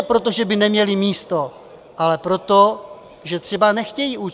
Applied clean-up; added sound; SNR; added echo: none; none; none; none.